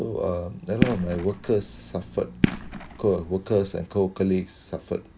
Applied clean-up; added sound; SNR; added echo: none; Fireworks; 2 dB; none.